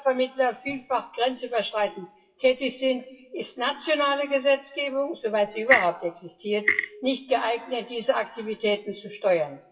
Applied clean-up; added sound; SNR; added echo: classical method WPE with log-MMSE.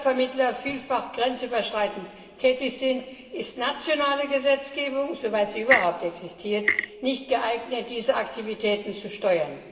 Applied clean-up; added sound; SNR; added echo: none; Clock; 3 dB; reverberation time 2.6 s.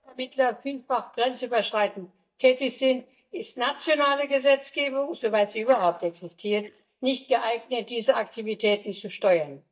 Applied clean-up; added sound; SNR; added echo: neural mask model DeepFilterNet 3.